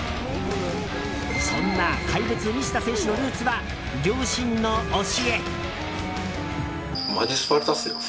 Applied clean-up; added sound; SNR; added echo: none; Wind instrument, woodwind instrument; 12 dB; none.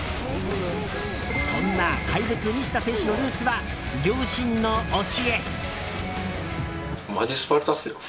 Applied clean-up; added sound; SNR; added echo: none; none; none; none.